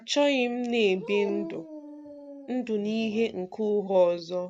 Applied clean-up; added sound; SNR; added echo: none; Dog; 14 dB; none.